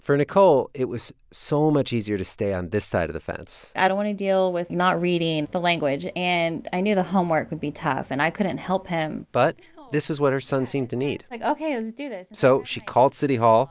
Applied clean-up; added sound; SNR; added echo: none; none; none; none.